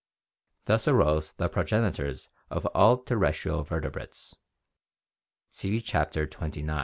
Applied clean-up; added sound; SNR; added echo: none; none; none; none.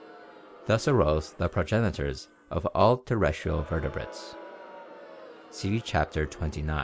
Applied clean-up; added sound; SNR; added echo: none; Crowd; 19 dB; none.